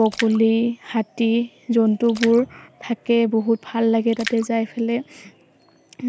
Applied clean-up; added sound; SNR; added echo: none; Splash, splatter; 18 dB; none.